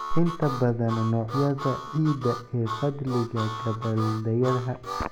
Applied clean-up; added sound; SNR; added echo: none; Harmonica; 10 dB; none.